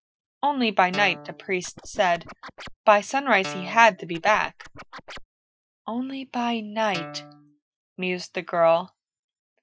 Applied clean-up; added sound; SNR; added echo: classical method Wiener filter.